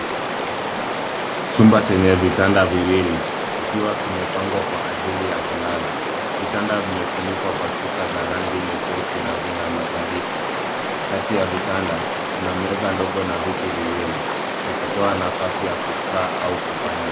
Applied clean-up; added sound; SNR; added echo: none; Stream; 1 dB; none.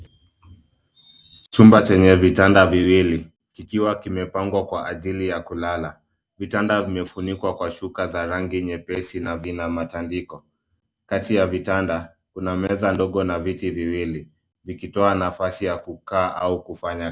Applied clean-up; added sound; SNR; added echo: none; none; none; none.